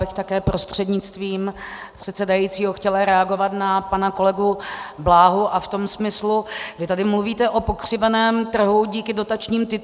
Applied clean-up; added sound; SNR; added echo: none; none; none; none.